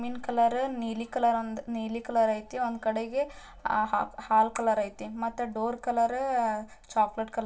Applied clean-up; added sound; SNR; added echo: none; none; none; reverberation time 0.2 s.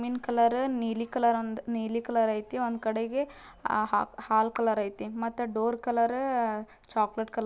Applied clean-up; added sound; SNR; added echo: none; none; none; none.